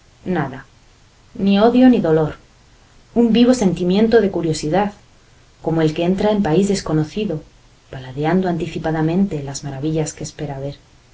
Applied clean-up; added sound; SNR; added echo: none; none; none; none.